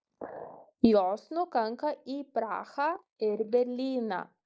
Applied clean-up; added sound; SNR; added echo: neural mask model Resemble Enhance denoiser.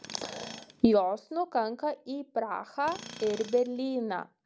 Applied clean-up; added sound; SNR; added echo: none; Tools; 18 dB; none.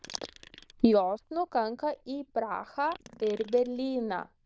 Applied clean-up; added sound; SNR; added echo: neural diffusion model UNIVERSE++.